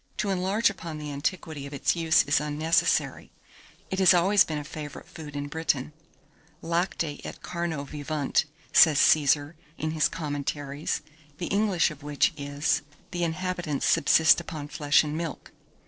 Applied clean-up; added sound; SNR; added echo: neural separator model SepFormer DNS4.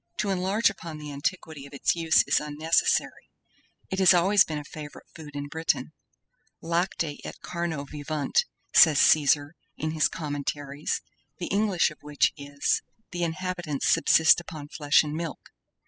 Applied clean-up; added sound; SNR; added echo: classical method spectral subtraction.